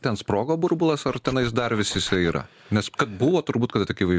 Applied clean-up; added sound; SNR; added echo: none; Scratching (performance technique); 17 dB; none.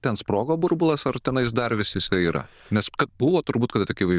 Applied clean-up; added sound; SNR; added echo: neural diffusion model UNIVERSE++.